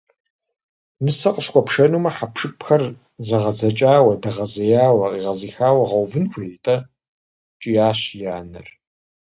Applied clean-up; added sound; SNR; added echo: none; none; none; none.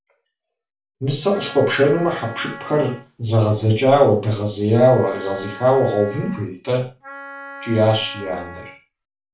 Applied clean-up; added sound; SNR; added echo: none; Wind instrument, woodwind instrument; 17 dB; reverberation time 0.3 s.